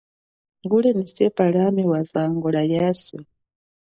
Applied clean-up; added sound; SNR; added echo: neural mask model Resemble Enhance denoiser.